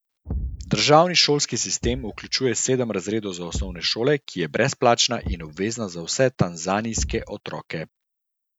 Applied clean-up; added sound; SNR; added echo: none; Thump, thud; 13 dB; none.